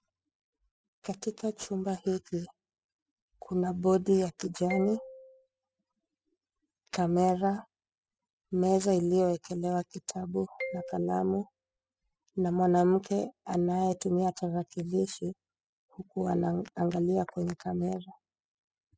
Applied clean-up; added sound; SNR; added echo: classical method spectral subtraction.